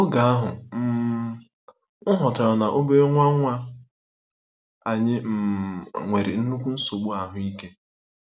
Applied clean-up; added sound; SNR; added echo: none; none; none; none.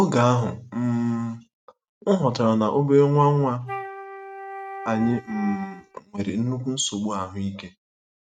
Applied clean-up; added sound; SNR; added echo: neural mask model RNNoise.